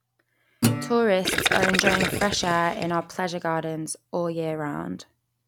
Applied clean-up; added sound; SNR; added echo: none; Gurgling + Guitar; 0 dB; none.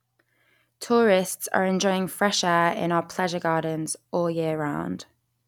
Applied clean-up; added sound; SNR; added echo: none; none; none; none.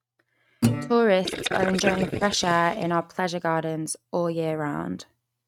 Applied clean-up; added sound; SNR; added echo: neural mask model RNNoise.